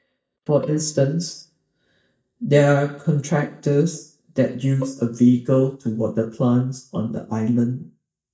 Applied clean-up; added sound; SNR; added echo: neural mask model DeepFilterNet 3.